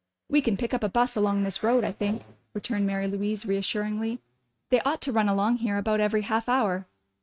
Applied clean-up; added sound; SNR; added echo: neural mask model RNNoise.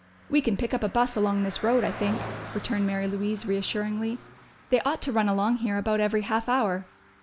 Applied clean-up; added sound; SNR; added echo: none; Car passing by; 16 dB; none.